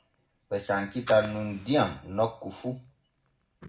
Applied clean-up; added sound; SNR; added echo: none; Fire; 19 dB; reverberation time 0.3 s.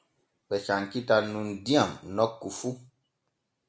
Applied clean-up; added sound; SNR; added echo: none; none; none; none.